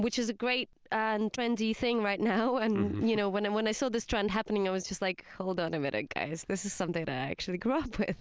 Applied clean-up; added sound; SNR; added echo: none; none; none; none.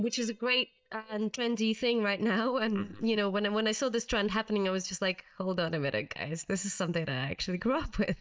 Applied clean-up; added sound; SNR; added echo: neural mask model DeepFilterNet 3.